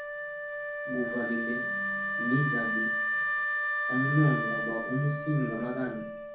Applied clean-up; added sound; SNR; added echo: none; Wind instrument, woodwind instrument; 0 dB; reverberation time 0.6 s.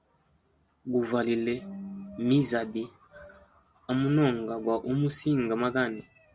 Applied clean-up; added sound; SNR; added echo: none; none; none; none.